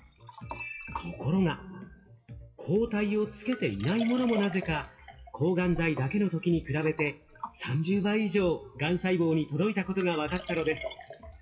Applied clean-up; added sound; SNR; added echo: classical method WPE with log-MMSE.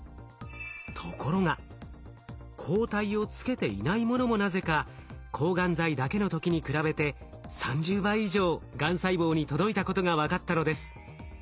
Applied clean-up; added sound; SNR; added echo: none; none; none; none.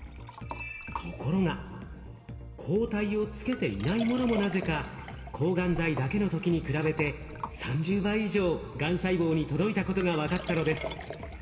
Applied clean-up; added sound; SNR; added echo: none; Liquid; 15 dB; reverberation time 2.1 s.